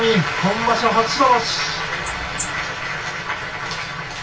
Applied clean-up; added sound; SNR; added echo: none; Wild animals; 10 dB; reverberation time 0.2 s.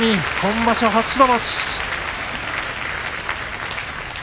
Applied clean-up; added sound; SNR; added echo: none; none; none; none.